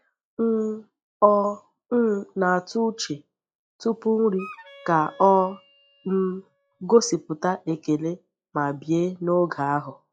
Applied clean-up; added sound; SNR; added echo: classical method log-MMSE.